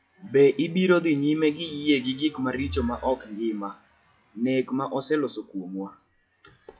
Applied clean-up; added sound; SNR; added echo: classical method WPE with log-MMSE.